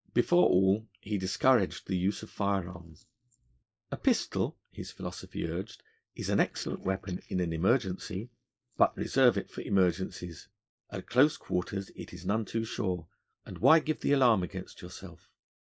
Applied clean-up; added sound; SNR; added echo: neural mask model Resemble Enhance denoiser.